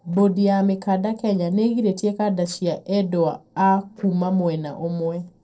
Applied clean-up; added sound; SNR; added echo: neural separator model SepFormer DNS4.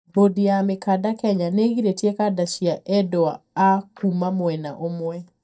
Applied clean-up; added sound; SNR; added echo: neural mask model DeepFilterNet 3.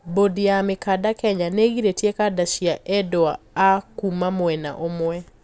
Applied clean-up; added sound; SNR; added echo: none; none; none; none.